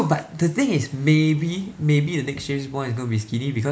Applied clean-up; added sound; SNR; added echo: none; none; none; none.